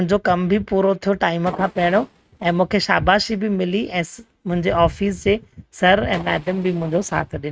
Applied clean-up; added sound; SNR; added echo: neural mask model RNNoise.